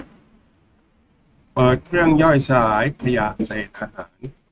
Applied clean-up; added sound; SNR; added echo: neural mask model RNNoise.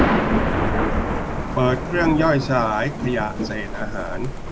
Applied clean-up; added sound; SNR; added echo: none; Thunder; -1 dB; none.